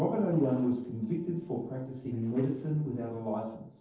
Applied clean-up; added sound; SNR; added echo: neural separator model SepFormer DNS4.